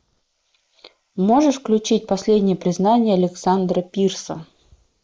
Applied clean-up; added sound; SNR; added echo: neural mask model Resemble Enhance denoiser.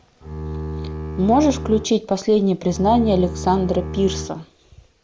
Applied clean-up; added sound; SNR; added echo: none; Bowed string instrument; 9 dB; none.